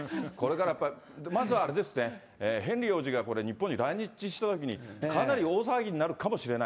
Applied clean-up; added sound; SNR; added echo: none; Tambourine; 19 dB; none.